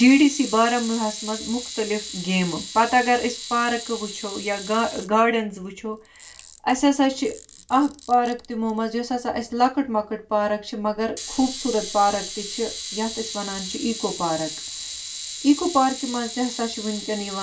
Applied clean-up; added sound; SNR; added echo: none; Camera; 12 dB; reverberation time 0.2 s.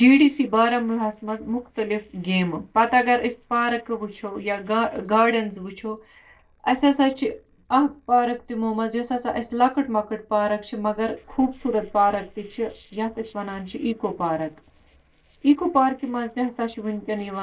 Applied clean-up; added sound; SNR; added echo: neural separator model SepFormer DNS4.